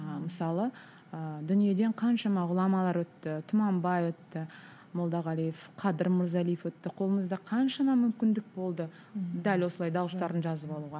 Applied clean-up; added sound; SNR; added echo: none; none; none; none.